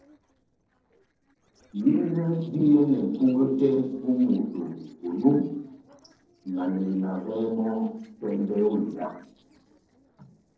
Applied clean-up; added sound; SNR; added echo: neural separator model SepFormer DNS4.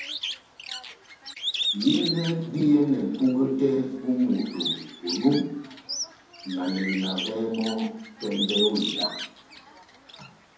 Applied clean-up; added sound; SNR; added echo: none; Bird; 7 dB; reverberation time 1.2 s.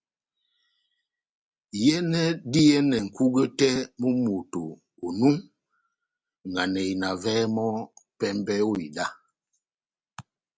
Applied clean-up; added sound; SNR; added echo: none; none; none; none.